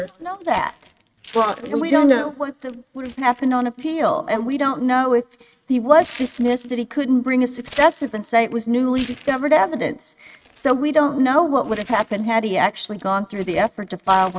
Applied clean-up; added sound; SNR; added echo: neural mask model RNNoise.